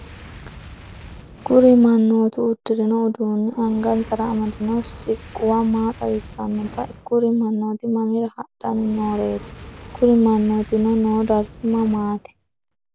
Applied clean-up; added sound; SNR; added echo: none; Fire; 19 dB; none.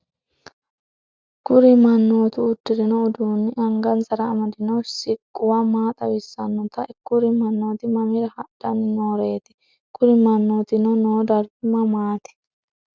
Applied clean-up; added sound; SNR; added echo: none; none; none; none.